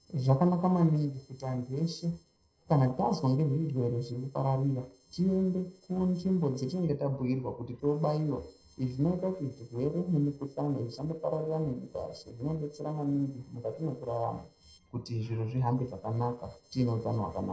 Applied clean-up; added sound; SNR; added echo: neural separator model SepFormer DNS4.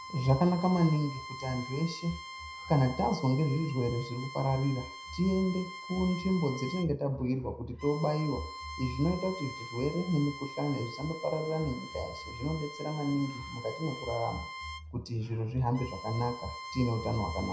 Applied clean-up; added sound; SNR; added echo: none; Bowed string instrument; 12 dB; reverberation time 0.5 s.